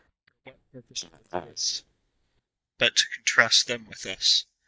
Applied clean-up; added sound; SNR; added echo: neural mask model DeepFilterNet 3.